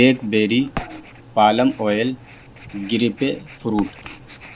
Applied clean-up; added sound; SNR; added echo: none; Writing; 17 dB; none.